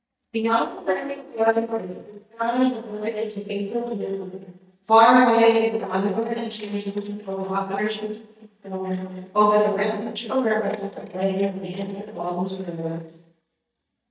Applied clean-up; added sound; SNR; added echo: neural mask model DeepFilterNet 3.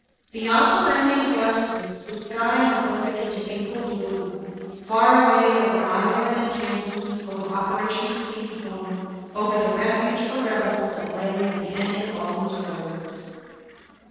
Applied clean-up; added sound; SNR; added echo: neural separator model SepFormer DNS4.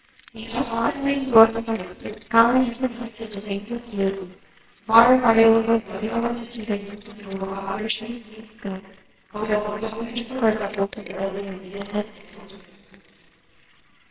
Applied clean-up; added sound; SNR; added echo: neural separator model SepFormer WHAMR!.